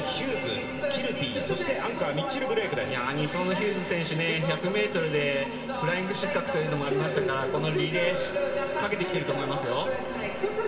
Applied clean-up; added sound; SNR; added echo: none; Glass; 15 dB; reverberation time 3.0 s.